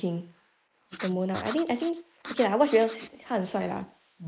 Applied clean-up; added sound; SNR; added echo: neural mask model Resemble Enhance denoiser.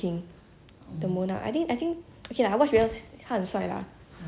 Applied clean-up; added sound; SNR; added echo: none; none; none; none.